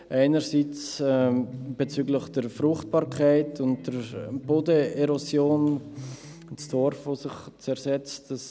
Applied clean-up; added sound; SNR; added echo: none; Electric guitar; 17 dB; none.